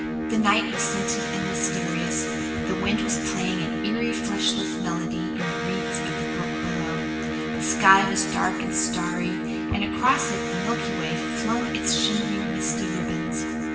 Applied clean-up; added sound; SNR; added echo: none; Electric guitar; 0 dB; reverberation time 1.2 s.